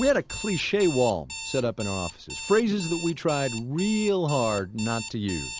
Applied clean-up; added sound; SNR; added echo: none; Alarm; 11 dB; none.